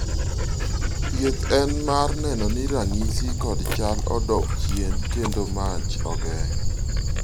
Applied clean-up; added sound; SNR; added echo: none; Dog; -4 dB; none.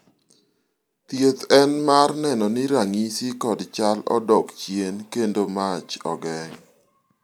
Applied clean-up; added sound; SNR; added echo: none; none; none; none.